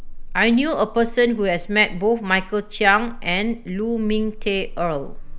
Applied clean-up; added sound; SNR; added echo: none; Buzz; 10 dB; none.